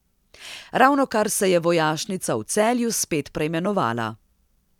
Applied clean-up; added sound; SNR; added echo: none; none; none; none.